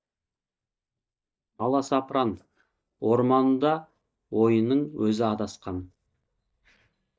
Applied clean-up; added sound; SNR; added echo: neural mask model DeepFilterNet 3.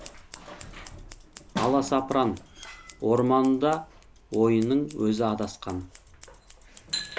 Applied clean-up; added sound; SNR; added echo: none; Scissors; 14 dB; none.